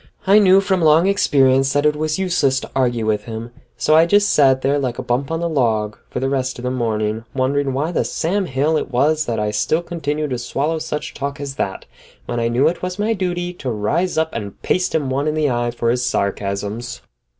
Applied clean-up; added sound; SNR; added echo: none; none; none; none.